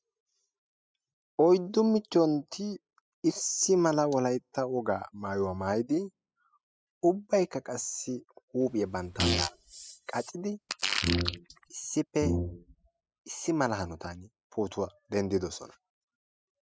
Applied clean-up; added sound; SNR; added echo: classical method spectral subtraction.